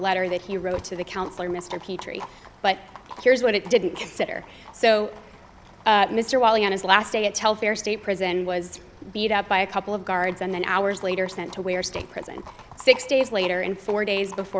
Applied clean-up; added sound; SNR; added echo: none; Livestock, farm animals, working animals; 19 dB; none.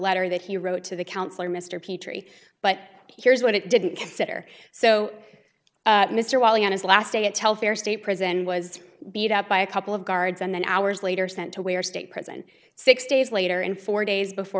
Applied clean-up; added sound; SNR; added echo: none; none; none; none.